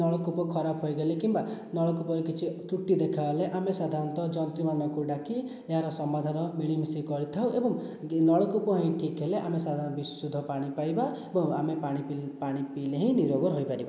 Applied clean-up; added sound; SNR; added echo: none; none; none; none.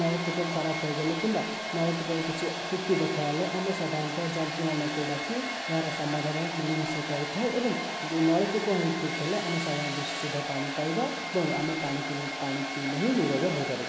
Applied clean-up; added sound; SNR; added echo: none; Domestic sounds, home sounds; 4 dB; none.